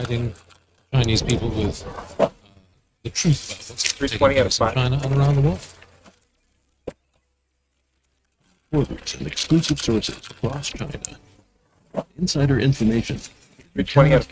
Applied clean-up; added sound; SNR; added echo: neural mask model RNNoise.